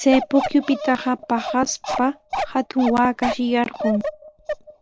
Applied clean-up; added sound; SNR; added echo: none; Bark; 8 dB; none.